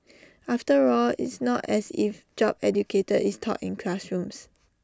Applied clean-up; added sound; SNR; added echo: none; none; none; none.